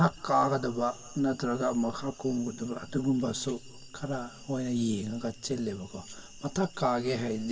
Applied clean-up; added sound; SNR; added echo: none; none; none; reverberation time 1.5 s.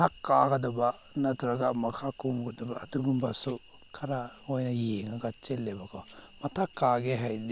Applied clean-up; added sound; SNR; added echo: none; none; none; none.